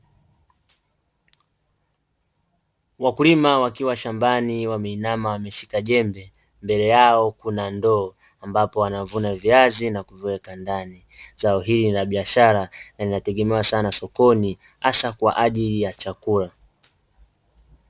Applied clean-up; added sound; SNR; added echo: none; none; none; none.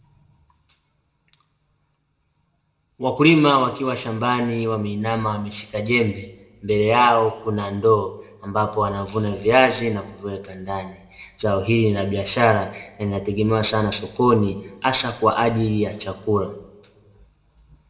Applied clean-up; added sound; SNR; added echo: none; none; none; reverberation time 0.8 s.